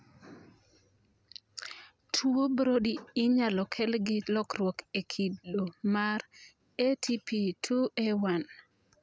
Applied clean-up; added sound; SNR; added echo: none; none; none; none.